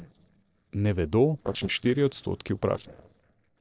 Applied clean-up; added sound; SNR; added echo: neural separator model SepFormer DNS4.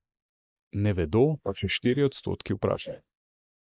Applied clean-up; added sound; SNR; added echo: neural mask model Resemble Enhance denoiser.